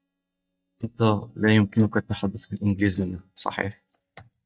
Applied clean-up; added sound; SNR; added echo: neural mask model DeepFilterNet 3.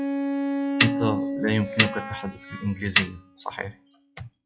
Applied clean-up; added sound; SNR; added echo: classical method log-MMSE.